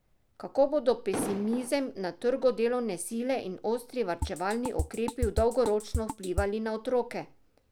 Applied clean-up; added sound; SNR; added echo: none; Explosion + Drum kit; 4 dB; none.